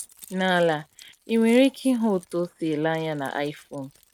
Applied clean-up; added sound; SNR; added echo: neural mask model RNNoise.